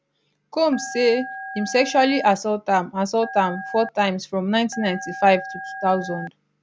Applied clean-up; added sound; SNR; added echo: none; Telephone; 14 dB; none.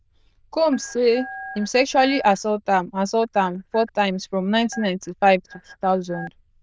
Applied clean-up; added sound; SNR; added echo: neural diffusion model UNIVERSE++.